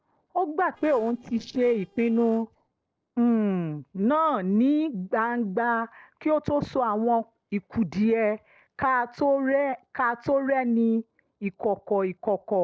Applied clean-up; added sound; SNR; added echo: neural separator model SepFormer DNS4.